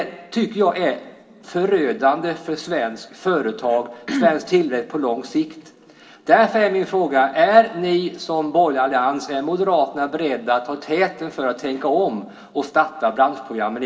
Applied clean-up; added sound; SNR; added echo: none; none; none; reverberation time 2.7 s.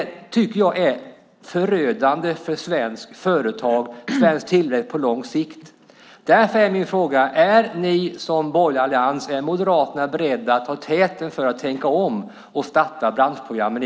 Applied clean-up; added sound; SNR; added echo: none; none; none; none.